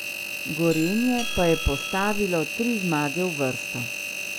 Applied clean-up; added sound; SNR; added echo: none; Doorbell + Engine; 5 dB; none.